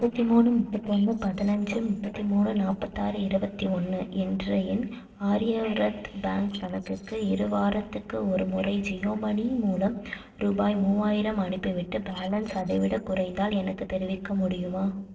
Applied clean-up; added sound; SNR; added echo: neural separator model SepFormer DNS4.